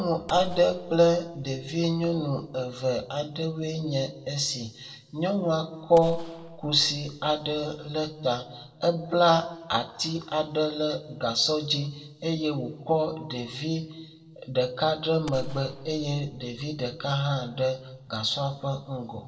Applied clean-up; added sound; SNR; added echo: neural separator model SepFormer DNS4.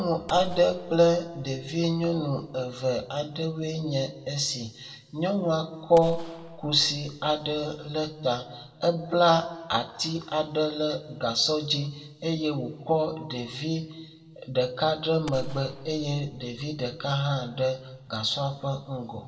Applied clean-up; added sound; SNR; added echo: none; Gunshot, gunfire; 17 dB; reverberation time 1.1 s.